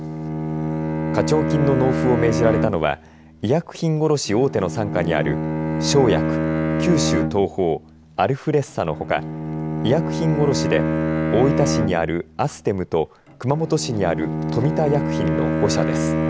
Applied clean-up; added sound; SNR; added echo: none; Bowed string instrument; 1 dB; none.